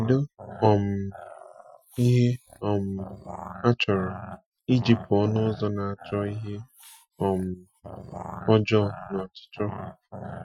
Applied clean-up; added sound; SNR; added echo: classical method Wiener filter.